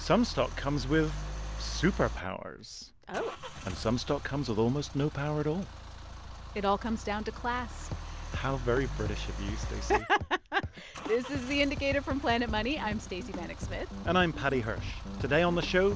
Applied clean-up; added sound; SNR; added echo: none; Idling / Engine starting / Accelerating, revving, vroom / Car; 9 dB; none.